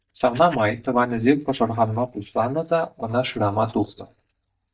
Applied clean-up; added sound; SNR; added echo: neural mask model DeepFilterNet 3.